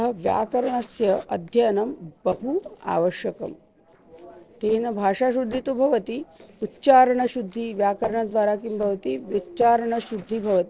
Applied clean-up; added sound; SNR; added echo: neural separator model SepFormer DNS4.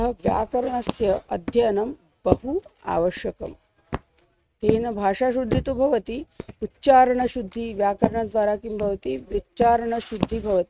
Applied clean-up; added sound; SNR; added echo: neural mask model RNNoise.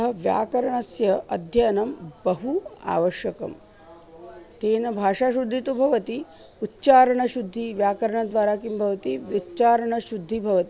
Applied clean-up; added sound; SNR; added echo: none; none; none; none.